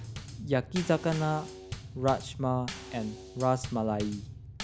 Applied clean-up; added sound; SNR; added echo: none; Bass drum / Snare drum / Drum kit; 11 dB; none.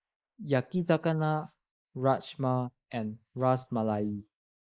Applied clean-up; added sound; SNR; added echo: neural mask model Resemble Enhance denoiser.